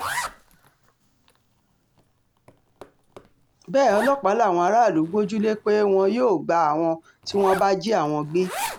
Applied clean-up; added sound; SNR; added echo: none; Zipper (clothing); 14 dB; none.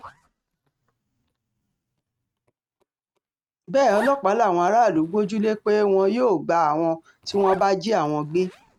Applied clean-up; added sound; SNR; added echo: neural mask model RNNoise.